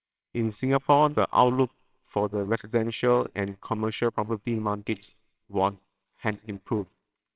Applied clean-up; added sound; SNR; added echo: neural separator model SepFormer WHAMR!.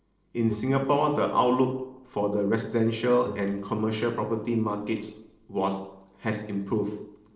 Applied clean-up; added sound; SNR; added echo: neural separator model SepFormer DNS4.